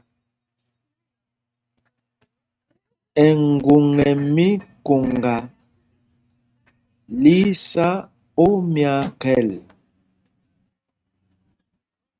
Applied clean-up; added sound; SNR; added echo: neural mask model RNNoise.